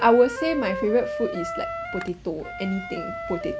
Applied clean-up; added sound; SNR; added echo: none; Wind instrument, woodwind instrument; 8 dB; none.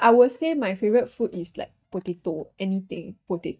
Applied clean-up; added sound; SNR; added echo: neural mask model DeepFilterNet 3.